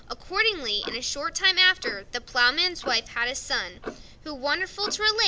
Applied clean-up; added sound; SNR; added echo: none; Clock; 18 dB; none.